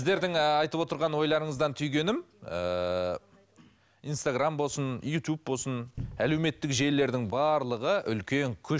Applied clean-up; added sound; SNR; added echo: none; Cupboard open or close; 13 dB; none.